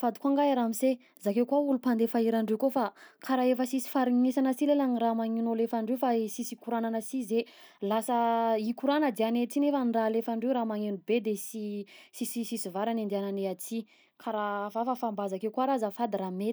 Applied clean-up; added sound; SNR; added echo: none; none; none; none.